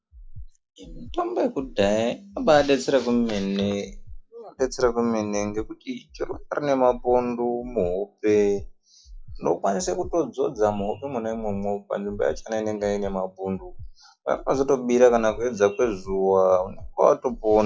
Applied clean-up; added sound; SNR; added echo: classical method log-MMSE.